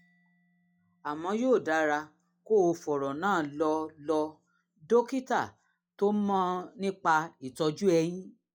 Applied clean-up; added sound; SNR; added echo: classical method log-MMSE.